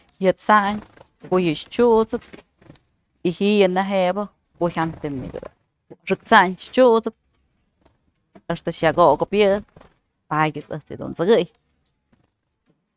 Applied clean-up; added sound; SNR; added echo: neural mask model RNNoise.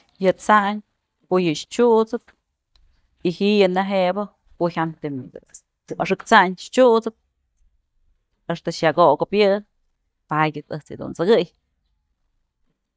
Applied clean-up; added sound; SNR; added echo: neural mask model DeepFilterNet 3.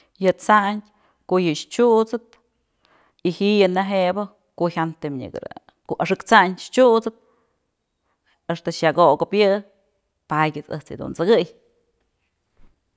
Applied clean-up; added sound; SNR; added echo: none; none; none; none.